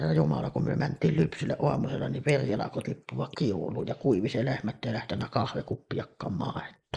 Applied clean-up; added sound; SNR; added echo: neural mask model Resemble Enhance denoiser.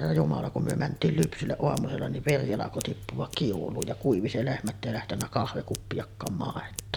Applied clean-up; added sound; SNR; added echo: none; Scissors; 18 dB; none.